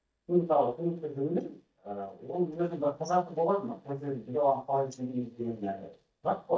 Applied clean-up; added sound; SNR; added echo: neural mask model DeepFilterNet 3.